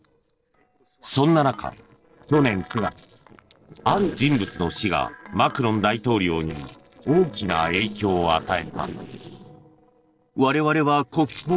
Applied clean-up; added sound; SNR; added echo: neural separator model SepFormer DNS4.